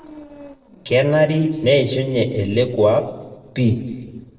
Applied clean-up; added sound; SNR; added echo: neural separator model SepFormer DNS4.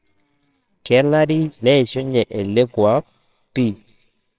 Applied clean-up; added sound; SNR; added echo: neural separator model SepFormer WHAMR!.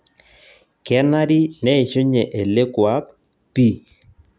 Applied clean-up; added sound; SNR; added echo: none; none; none; none.